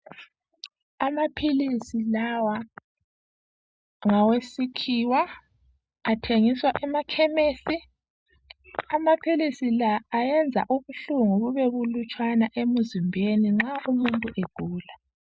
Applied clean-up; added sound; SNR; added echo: none; none; none; none.